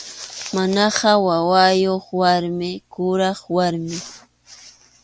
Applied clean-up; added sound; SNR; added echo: none; none; none; none.